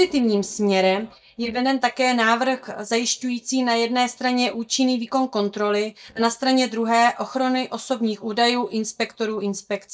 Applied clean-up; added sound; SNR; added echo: neural mask model DeepFilterNet 3.